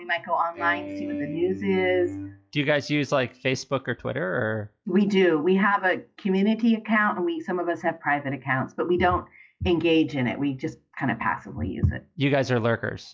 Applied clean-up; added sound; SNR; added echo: classical method log-MMSE.